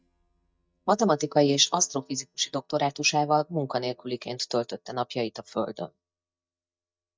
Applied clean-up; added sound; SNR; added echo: neural mask model DeepFilterNet 3.